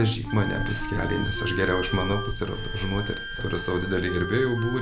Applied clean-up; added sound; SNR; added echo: none; Wind instrument, woodwind instrument + Wind instrument, woodwind instrument; 7 dB; none.